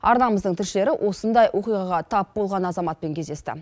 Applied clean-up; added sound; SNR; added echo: none; none; none; none.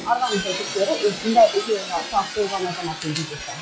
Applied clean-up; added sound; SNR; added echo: classical method log-MMSE.